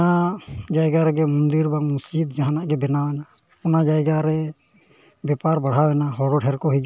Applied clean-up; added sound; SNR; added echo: none; none; none; none.